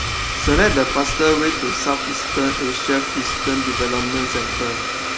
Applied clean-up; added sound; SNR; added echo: none; Domestic sounds, home sounds; 1 dB; none.